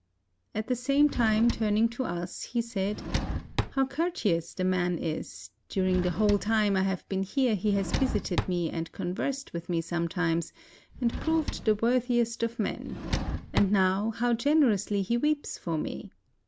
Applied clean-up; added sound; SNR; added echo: none; Drawer open or close; 7 dB; none.